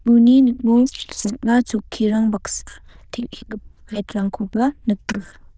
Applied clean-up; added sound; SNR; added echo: neural diffusion model UNIVERSE++.